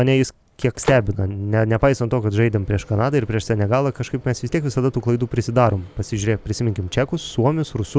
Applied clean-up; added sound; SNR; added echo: none; Microwave oven; 20 dB; none.